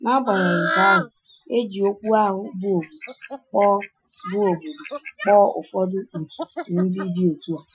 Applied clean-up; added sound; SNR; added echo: classical method Wiener filter.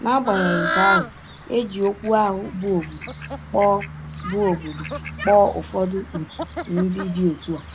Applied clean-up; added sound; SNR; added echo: none; Fowl; 6 dB; none.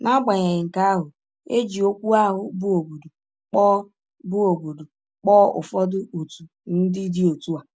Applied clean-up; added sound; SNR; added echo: none; none; none; none.